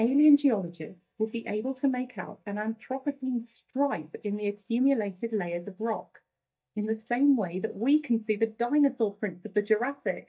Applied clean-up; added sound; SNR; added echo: neural mask model DeepFilterNet 3.